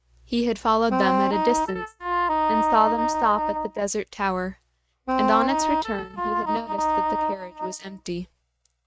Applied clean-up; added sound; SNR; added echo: neural mask model RNNoise.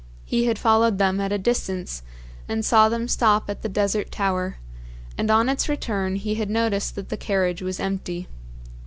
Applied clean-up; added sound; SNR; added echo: none; none; none; none.